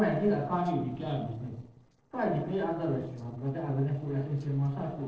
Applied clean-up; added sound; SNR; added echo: neural separator model SepFormer DNS4.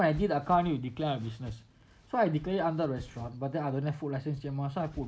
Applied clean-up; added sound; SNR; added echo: none; none; none; none.